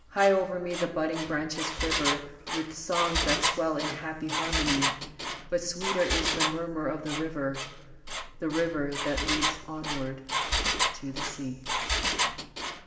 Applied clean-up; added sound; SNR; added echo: none; Engine; 0 dB; reverberation time 2.9 s.